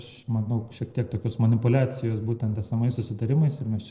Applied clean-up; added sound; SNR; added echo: neural separator model SepFormer DNS4.